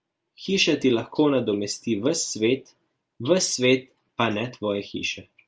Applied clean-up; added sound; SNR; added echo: none; none; none; none.